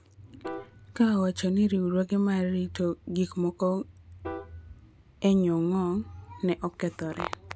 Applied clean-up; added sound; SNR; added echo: none; Piano; 18 dB; none.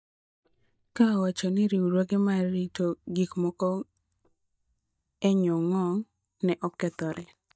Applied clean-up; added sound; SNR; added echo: neural mask model DeepFilterNet 3.